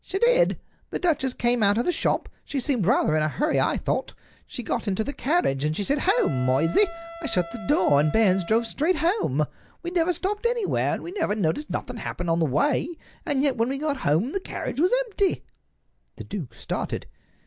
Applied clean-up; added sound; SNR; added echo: none; Wind instrument, woodwind instrument; 14 dB; none.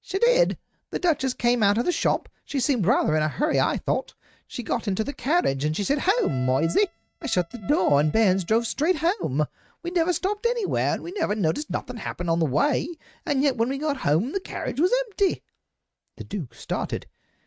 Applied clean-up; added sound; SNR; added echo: neural mask model RNNoise.